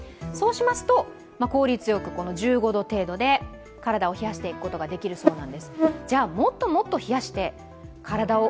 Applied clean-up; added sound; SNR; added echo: none; Buzz; 0 dB; none.